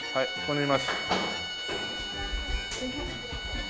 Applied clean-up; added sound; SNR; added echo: none; Bowed string instrument; 3 dB; none.